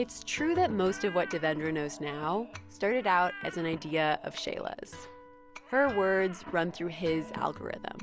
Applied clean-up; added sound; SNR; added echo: none; Meow; 16 dB; none.